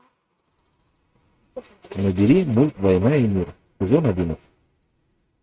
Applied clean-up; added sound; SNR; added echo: neural mask model RNNoise.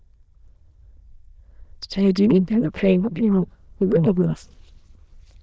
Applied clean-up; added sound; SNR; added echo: neural diffusion model UNIVERSE++.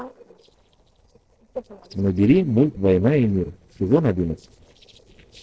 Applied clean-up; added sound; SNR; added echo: neural separator model SepFormer DNS4.